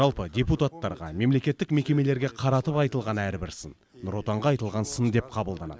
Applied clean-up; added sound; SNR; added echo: none; none; none; none.